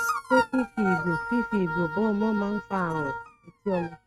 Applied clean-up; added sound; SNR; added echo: neural mask model RNNoise.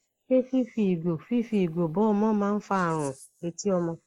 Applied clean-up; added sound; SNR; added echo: neural mask model Resemble Enhance denoiser.